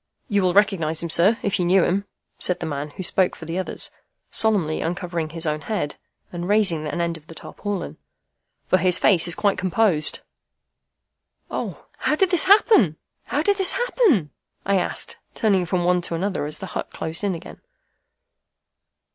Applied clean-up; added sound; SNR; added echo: none; none; none; none.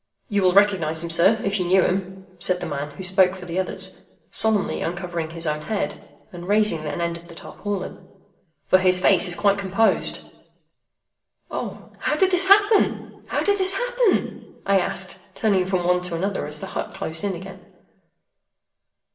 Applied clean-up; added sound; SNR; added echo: none; none; none; reverberation time 0.7 s.